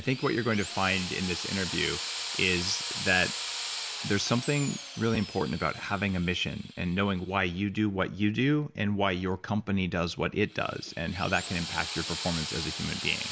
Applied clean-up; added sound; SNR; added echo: none; Drill; 9 dB; none.